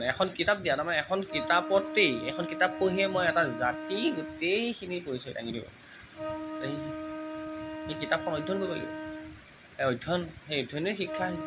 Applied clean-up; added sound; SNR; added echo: none; Wind instrument, woodwind instrument; 9 dB; none.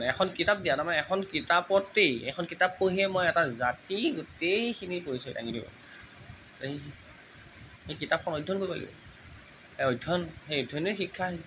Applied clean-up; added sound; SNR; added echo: none; none; none; none.